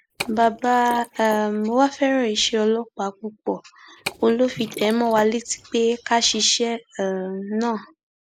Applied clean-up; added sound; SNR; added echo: neural mask model Resemble Enhance denoiser.